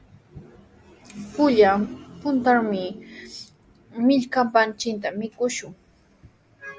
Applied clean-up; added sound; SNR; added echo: none; none; none; none.